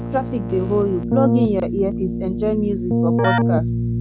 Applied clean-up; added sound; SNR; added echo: none; Keyboard (musical); -2 dB; none.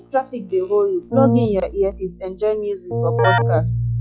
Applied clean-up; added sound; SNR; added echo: classical method log-MMSE.